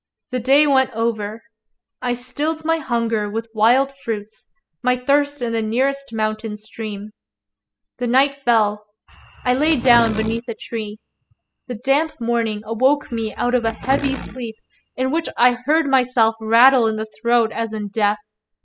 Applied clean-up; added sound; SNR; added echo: classical method spectral subtraction.